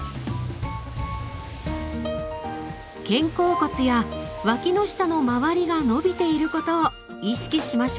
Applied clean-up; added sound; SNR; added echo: none; Bathtub (filling or washing); 19 dB; none.